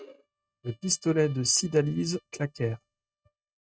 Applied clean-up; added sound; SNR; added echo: neural mask model RNNoise.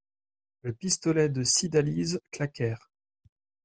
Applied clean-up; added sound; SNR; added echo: none; none; none; none.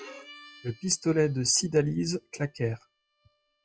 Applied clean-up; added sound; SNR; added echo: classical method log-MMSE.